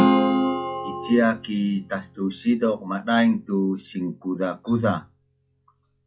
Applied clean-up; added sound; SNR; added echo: classical method log-MMSE.